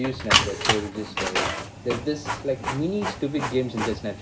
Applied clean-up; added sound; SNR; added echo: none; Printer; -1 dB; none.